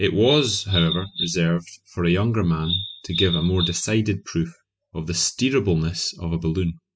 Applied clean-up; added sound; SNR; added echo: classical method spectral subtraction.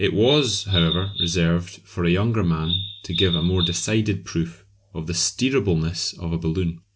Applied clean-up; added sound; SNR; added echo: none; Bird vocalization, bird call, bird song; 6 dB; none.